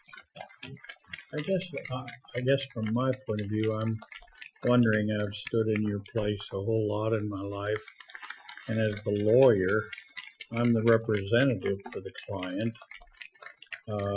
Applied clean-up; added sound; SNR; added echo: classical method Wiener filter.